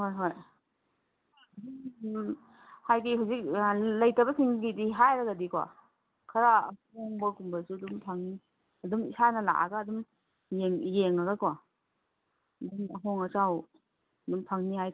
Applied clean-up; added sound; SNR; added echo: none; none; none; none.